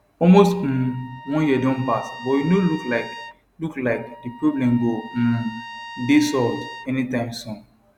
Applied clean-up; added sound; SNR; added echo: none; Trumpet; 16 dB; none.